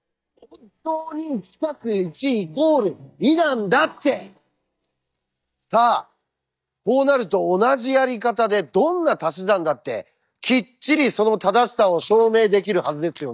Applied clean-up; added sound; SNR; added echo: neural mask model DeepFilterNet 3.